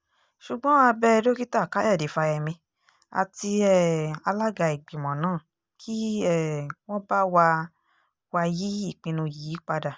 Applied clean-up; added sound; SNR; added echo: none; none; none; none.